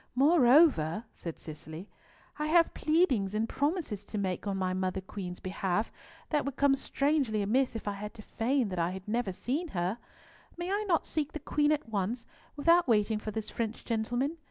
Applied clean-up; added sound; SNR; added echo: none; none; none; none.